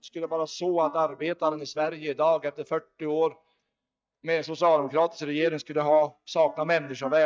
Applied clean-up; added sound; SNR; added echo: neural mask model DeepFilterNet 3.